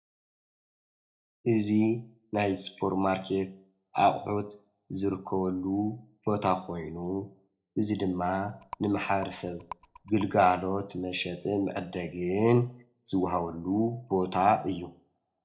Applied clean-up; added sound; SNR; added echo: neural separator model SepFormer DNS4.